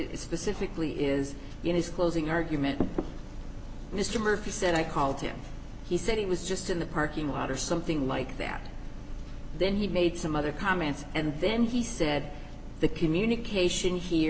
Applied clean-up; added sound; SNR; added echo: none; none; none; none.